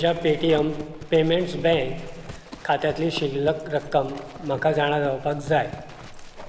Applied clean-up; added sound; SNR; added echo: none; Livestock, farm animals, working animals; 14 dB; none.